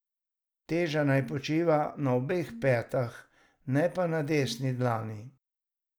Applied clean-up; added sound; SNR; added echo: neural mask model DeepFilterNet 3.